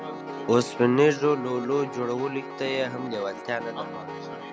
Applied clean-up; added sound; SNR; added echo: none; Piano; 10 dB; none.